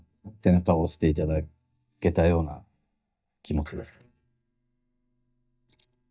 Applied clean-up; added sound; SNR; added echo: neural mask model DeepFilterNet 3.